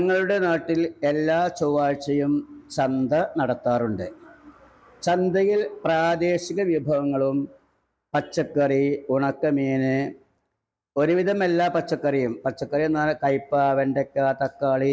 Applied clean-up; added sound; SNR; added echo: none; none; none; none.